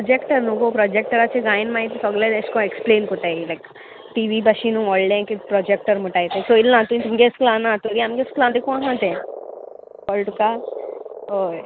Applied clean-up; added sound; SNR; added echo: none; Frog; 14 dB; none.